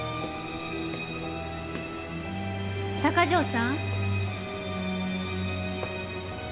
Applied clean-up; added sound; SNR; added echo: none; none; none; none.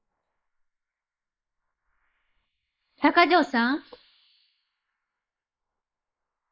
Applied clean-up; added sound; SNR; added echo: neural mask model Resemble Enhance denoiser.